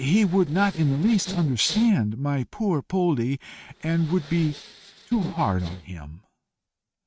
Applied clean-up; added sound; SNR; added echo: neural mask model RNNoise.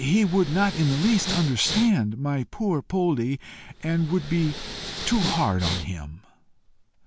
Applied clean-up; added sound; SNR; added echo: none; Respiratory sounds; 10 dB; none.